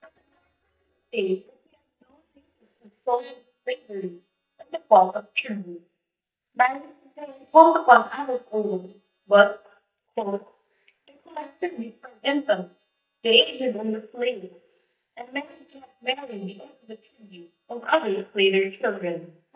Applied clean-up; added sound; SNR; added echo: neural mask model DeepFilterNet 3.